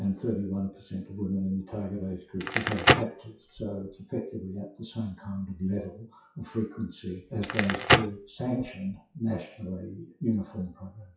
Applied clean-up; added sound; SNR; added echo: classical method WPE with log-MMSE.